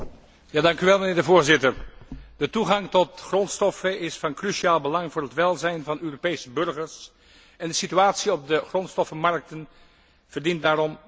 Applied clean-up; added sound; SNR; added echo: none; none; none; none.